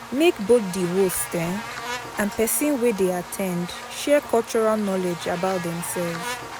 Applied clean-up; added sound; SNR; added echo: none; Buzz; 11 dB; none.